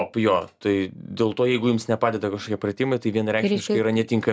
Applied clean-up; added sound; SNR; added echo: none; none; none; none.